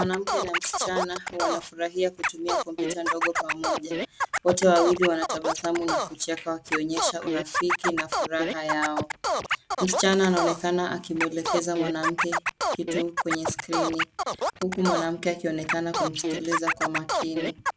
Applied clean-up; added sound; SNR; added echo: none; Scratching (performance technique); 1 dB; none.